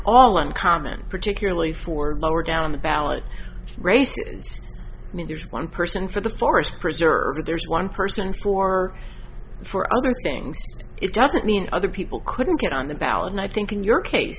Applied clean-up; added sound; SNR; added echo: none; none; none; none.